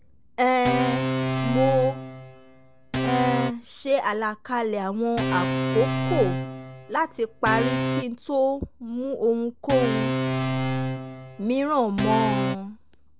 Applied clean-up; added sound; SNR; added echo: none; Organ; 2 dB; none.